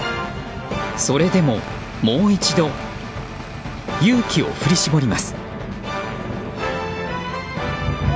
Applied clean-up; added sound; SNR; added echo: none; Tools; 19 dB; none.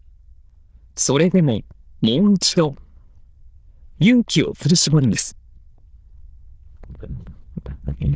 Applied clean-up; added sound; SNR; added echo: neural diffusion model UNIVERSE++.